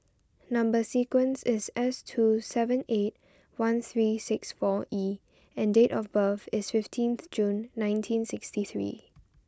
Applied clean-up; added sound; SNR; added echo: none; none; none; none.